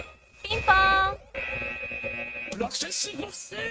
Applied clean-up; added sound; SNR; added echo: neural mask model RNNoise.